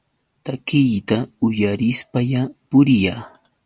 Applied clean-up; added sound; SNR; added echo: none; none; none; none.